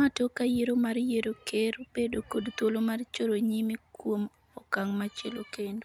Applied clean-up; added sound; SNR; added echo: none; none; none; none.